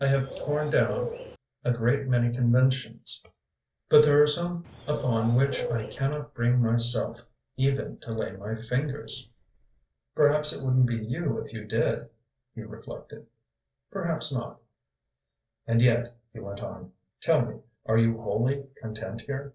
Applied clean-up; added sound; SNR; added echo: neural separator model SepFormer DNS4.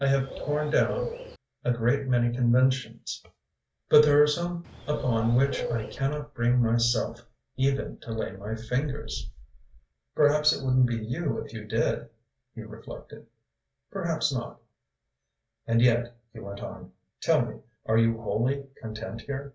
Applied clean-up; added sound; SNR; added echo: none; Bird; 9 dB; reverberation time 0.2 s.